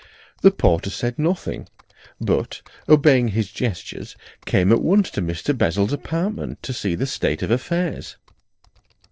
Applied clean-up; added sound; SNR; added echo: neural separator model SepFormer DNS4.